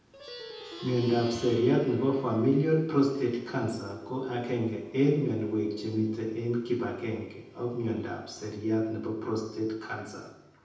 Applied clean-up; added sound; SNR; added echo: none; Plucked string instrument; 19 dB; reverberation time 0.8 s.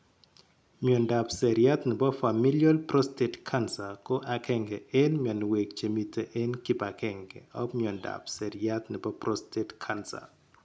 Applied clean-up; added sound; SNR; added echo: none; none; none; none.